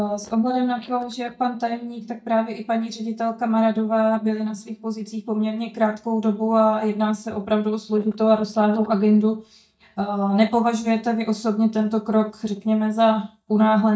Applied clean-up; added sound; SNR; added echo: neural mask model DeepFilterNet 3.